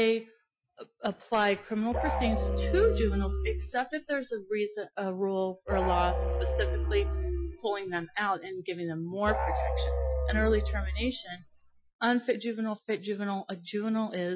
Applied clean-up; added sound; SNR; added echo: classical method Wiener filter.